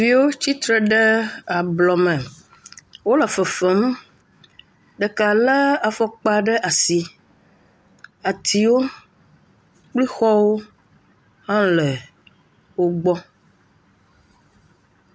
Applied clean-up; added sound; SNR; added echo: none; none; none; none.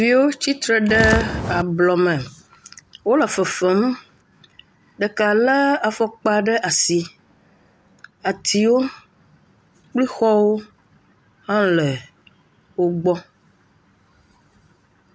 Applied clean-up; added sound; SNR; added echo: none; Walk, footsteps; 1 dB; none.